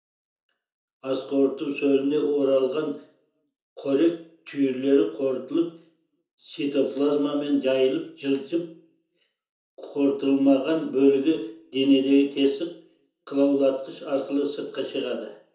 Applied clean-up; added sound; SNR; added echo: none; none; none; reverberation time 0.6 s.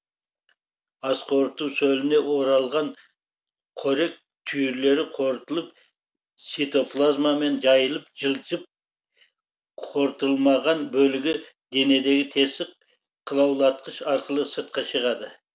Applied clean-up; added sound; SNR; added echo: none; none; none; none.